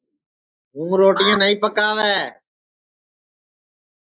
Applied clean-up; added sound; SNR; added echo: neural mask model Resemble Enhance denoiser.